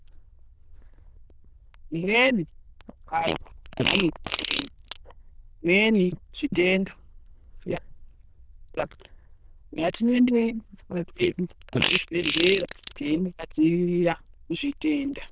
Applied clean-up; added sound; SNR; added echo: neural diffusion model UNIVERSE++.